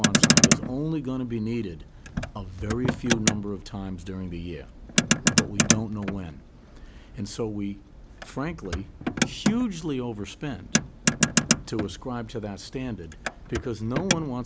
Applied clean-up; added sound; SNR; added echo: none; Motor vehicle (road); -4 dB; none.